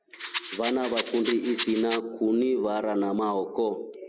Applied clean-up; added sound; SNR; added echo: none; Rattle; 2 dB; none.